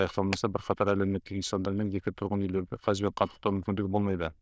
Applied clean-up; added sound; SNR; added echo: neural diffusion model UNIVERSE++.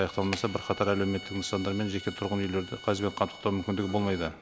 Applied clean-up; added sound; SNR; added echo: none; Bowed string instrument; 16 dB; none.